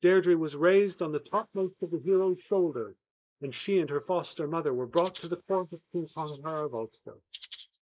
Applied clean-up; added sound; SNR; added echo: neural mask model Resemble Enhance denoiser.